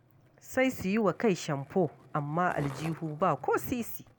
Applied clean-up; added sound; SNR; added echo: none; Skateboard; 19 dB; none.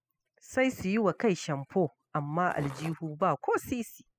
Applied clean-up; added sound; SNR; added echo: classical method spectral subtraction.